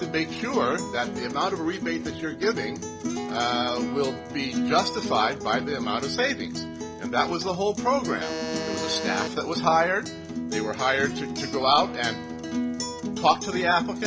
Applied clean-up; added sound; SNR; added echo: none; Alarm + Acoustic guitar; 5 dB; none.